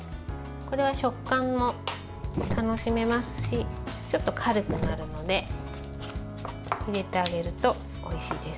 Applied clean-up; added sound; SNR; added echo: none; Sink (filling or washing); 7 dB; none.